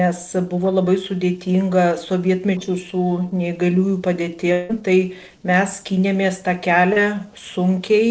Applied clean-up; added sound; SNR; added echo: neural separator model SepFormer DNS4.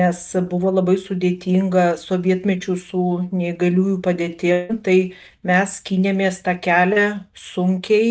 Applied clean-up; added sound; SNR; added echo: neural mask model DeepFilterNet 3.